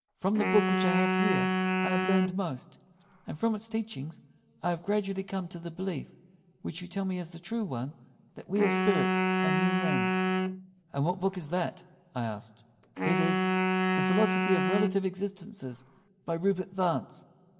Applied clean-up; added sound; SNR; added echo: none; Wind instrument, woodwind instrument; -3 dB; reverberation time 1.1 s.